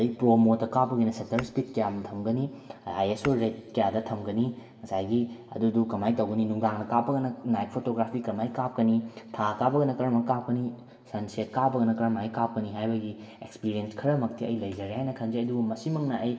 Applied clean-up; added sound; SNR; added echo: none; Tap / Glass; 18 dB; reverberation time 3.0 s.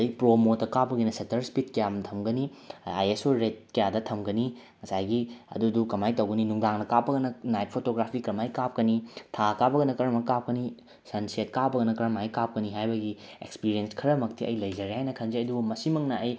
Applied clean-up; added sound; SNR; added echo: none; none; none; none.